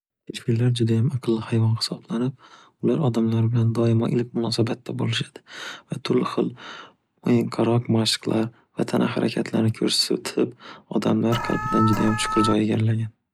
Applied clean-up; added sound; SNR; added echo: none; Alarm; 3 dB; none.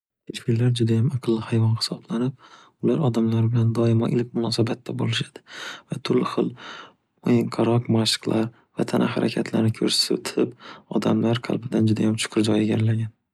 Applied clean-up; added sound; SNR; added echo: none; none; none; none.